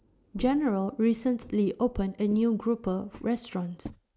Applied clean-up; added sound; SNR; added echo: neural mask model Resemble Enhance denoiser.